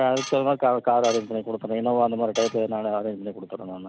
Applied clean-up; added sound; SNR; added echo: none; Tools; 15 dB; none.